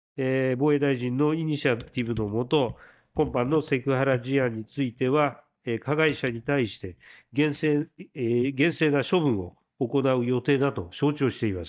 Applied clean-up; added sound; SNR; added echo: neural mask model DeepFilterNet 3.